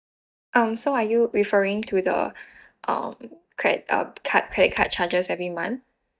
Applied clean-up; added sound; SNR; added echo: neural mask model DeepFilterNet 3.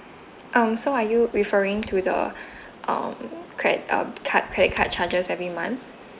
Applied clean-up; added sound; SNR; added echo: none; Finger snapping; 19 dB; none.